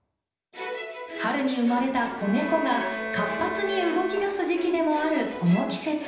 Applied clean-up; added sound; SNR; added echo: none; Bowed string instrument; 10 dB; reverberation time 0.9 s.